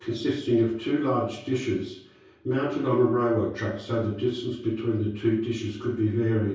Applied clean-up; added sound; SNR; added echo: none; none; none; reverberation time 0.6 s.